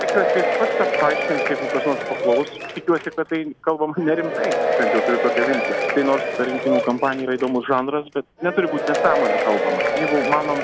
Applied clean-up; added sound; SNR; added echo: none; Applause / Crowd / Cheering; 0 dB; none.